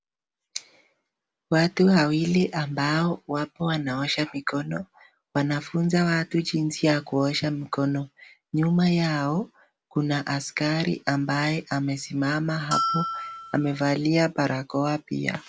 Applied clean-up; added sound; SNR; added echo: none; Bell; 3 dB; none.